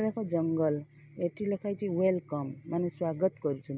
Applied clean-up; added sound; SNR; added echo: none; none; none; none.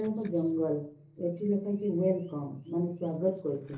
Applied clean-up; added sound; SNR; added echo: neural separator model SepFormer DNS4.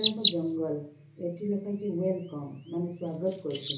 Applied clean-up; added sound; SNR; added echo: none; Chirp, tweet; 4 dB; reverberation time 0.8 s.